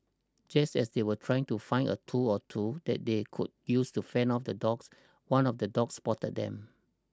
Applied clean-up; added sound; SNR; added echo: none; none; none; none.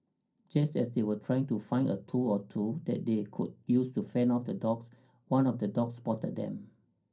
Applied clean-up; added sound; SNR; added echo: none; none; none; reverberation time 0.3 s.